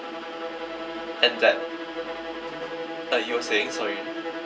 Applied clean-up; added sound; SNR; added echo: none; Bowed string instrument; 5 dB; reverberation time 0.2 s.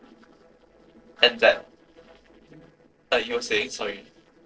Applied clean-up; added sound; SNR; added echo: neural separator model SepFormer DNS4.